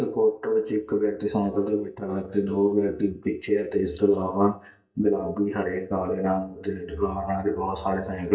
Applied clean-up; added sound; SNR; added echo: neural mask model DeepFilterNet 3.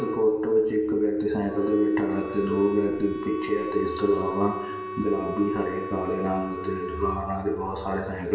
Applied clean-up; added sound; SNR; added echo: none; Wind instrument, woodwind instrument; 11 dB; reverberation time 1.4 s.